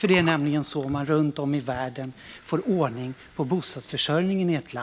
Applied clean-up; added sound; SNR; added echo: none; Gurgling; 19 dB; none.